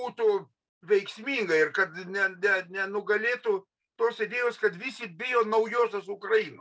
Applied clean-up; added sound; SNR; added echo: none; none; none; none.